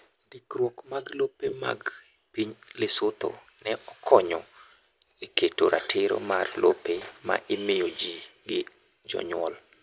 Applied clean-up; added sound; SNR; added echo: none; none; none; none.